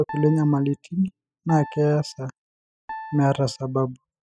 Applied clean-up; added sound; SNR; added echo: classical method spectral subtraction.